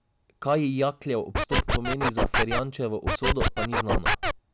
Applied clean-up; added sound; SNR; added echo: none; Scratching (performance technique); -5 dB; none.